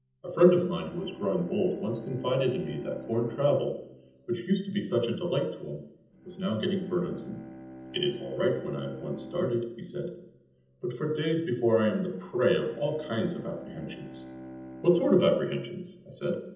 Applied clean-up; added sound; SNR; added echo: none; Bowed string instrument; 17 dB; reverberation time 0.8 s.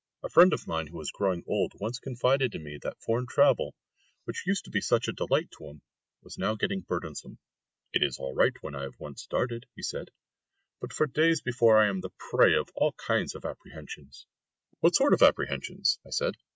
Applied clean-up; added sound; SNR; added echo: none; none; none; none.